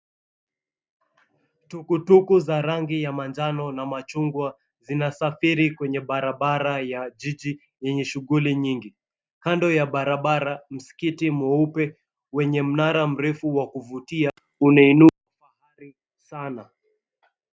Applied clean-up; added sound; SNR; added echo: none; none; none; none.